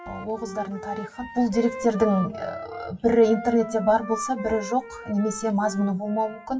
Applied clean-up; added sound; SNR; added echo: classical method WPE with log-MMSE.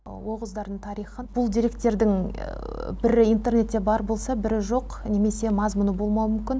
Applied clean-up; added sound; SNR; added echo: none; none; none; none.